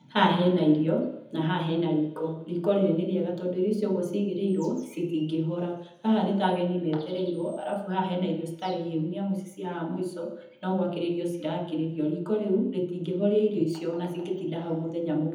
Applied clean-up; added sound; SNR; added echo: none; none; none; reverberation time 1.0 s.